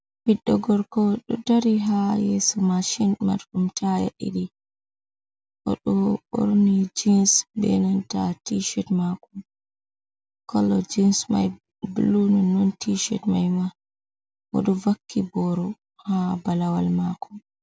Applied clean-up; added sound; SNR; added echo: none; none; none; none.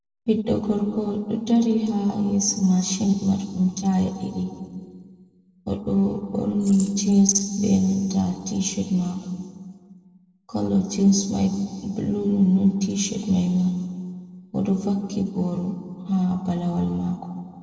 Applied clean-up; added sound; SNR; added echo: neural separator model SepFormer DNS4.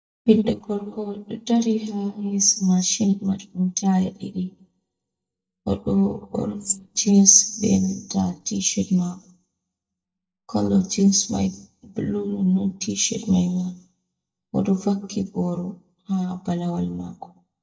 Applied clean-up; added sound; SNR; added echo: neural mask model DeepFilterNet 3.